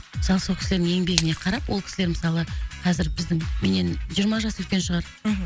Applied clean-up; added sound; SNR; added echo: none; Splash, splatter; 8 dB; none.